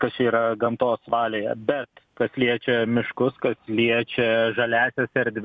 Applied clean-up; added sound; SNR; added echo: none; none; none; none.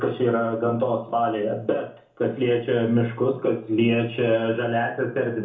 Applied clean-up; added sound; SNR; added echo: none; none; none; reverberation time 0.6 s.